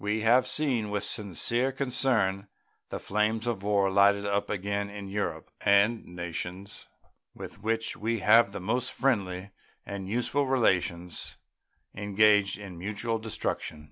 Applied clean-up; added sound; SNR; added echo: none; none; none; none.